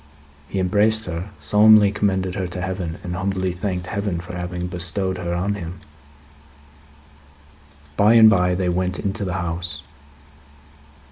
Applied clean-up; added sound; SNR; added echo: none; none; none; none.